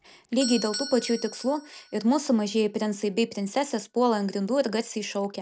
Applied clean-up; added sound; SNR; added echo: none; Doorbell; 16 dB; none.